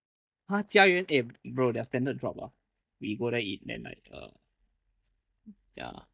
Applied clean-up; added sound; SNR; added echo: neural mask model DeepFilterNet 3.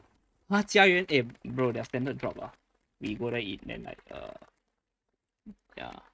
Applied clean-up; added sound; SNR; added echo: neural mask model RNNoise.